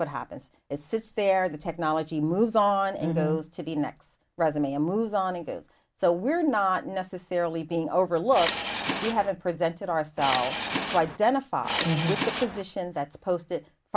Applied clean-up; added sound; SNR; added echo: none; Subway, metro, underground / Engine; 4 dB; none.